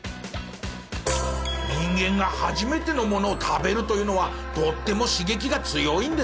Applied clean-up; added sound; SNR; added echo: none; none; none; none.